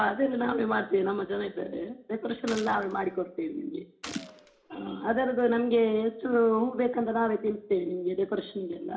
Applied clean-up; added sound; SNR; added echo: none; Gunshot, gunfire; 18 dB; reverberation time 0.4 s.